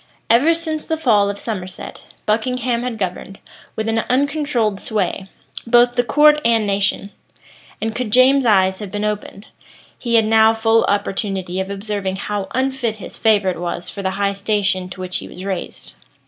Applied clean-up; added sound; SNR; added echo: none; none; none; none.